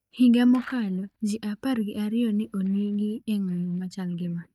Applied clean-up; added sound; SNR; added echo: neural mask model DeepFilterNet 3.